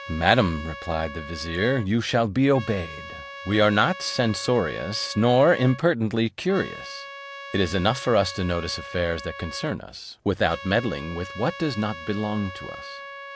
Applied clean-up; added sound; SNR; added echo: none; Trumpet; 14 dB; none.